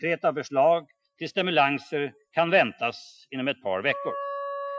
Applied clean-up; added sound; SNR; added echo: classical method Wiener filter.